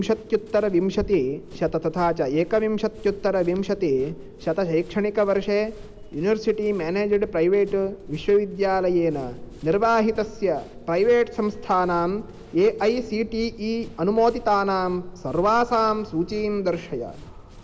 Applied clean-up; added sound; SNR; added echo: none; Run; 20 dB; none.